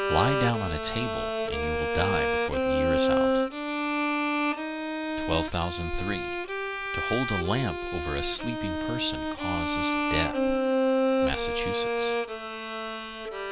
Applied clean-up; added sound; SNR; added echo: none; Bowed string instrument; -5 dB; none.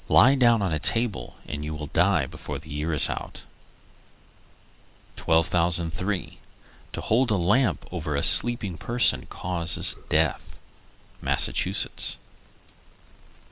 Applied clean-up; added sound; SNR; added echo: none; none; none; none.